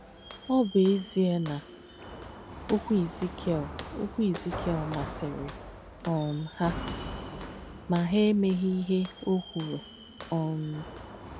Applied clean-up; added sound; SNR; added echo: none; Walk, footsteps; 12 dB; none.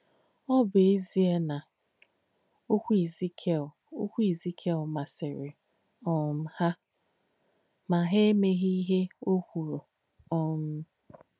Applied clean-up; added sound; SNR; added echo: none; none; none; none.